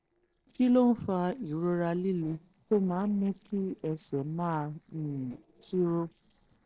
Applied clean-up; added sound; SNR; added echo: neural separator model SepFormer DNS4.